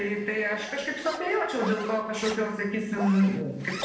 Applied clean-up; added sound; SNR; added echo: none; Zipper (clothing); 13 dB; reverberation time 0.9 s.